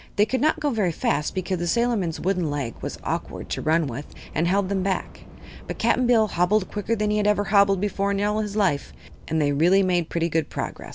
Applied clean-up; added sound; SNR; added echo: none; Subway, metro, underground / Train; 18 dB; none.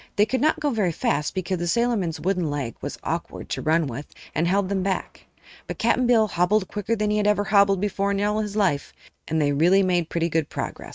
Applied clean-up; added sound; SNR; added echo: neural mask model RNNoise.